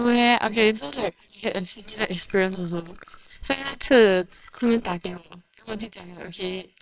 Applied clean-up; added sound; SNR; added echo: neural separator model SepFormer WHAMR!.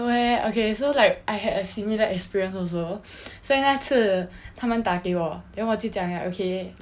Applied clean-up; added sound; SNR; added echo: none; none; none; none.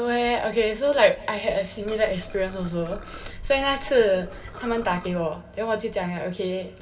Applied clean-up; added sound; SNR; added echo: none; Liquid; 14 dB; reverberation time 2.8 s.